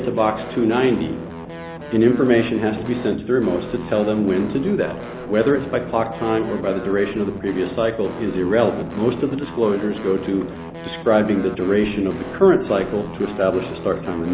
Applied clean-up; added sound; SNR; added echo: none; Guitar; 12 dB; none.